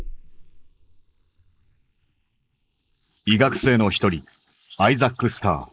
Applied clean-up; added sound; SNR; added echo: neural mask model Resemble Enhance denoiser.